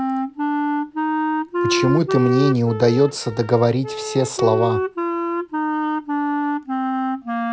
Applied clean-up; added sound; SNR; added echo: none; Wind instrument, woodwind instrument; 1 dB; none.